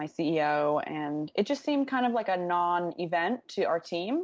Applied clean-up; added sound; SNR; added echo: none; none; none; none.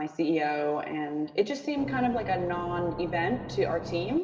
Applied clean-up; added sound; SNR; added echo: none; Engine / Boat, Water vehicle; 8 dB; reverberation time 1.7 s.